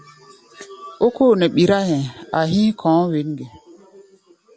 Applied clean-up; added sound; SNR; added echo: none; none; none; none.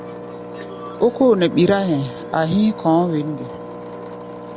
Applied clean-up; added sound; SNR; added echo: none; Engine; 13 dB; none.